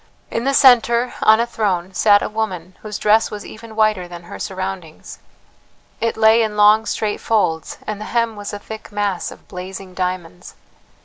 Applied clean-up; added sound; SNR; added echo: none; none; none; none.